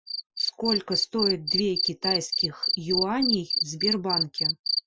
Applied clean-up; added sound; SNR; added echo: classical method Wiener filter.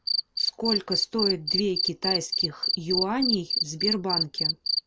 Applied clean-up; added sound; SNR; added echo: none; Cricket; -2 dB; none.